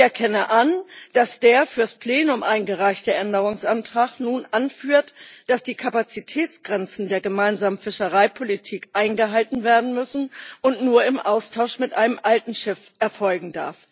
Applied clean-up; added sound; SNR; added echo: none; none; none; none.